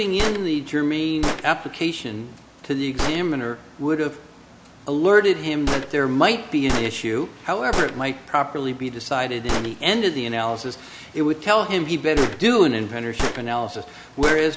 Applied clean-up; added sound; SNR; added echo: none; Gunshot, gunfire; 8 dB; none.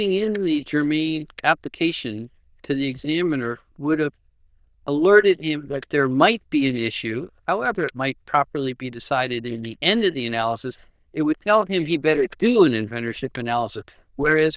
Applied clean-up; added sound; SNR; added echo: neural diffusion model UNIVERSE++.